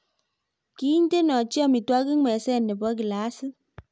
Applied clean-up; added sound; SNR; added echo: none; none; none; none.